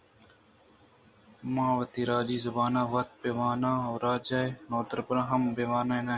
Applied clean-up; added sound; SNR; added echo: none; none; none; none.